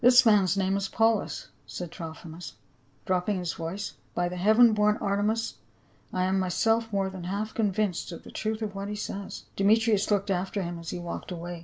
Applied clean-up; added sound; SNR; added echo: none; none; none; none.